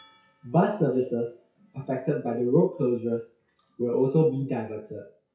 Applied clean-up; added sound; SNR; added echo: classical method WPE with log-MMSE.